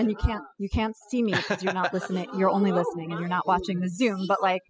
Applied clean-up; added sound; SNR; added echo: classical method spectral subtraction.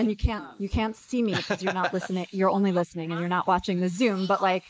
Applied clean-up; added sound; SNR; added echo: neural mask model Resemble Enhance denoiser.